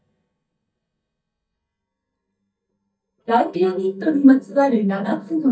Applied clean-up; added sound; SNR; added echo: neural mask model DeepFilterNet 3.